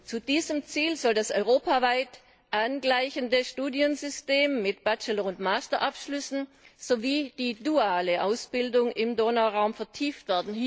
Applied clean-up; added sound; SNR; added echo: none; none; none; none.